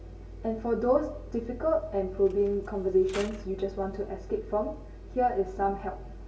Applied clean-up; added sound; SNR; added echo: none; Mechanisms; 18 dB; reverberation time 0.2 s.